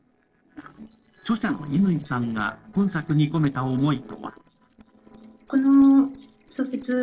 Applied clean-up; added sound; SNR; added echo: neural separator model SepFormer DNS4.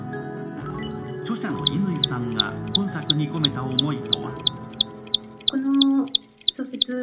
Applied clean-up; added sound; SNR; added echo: none; Mechanisms; 0 dB; reverberation time 0.4 s.